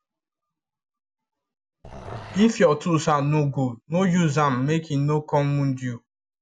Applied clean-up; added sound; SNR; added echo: none; Growling; 15 dB; none.